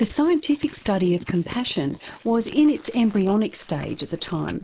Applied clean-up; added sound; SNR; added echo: neural mask model Resemble Enhance denoiser.